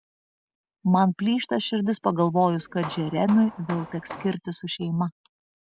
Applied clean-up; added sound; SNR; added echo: none; Hammer; 14 dB; none.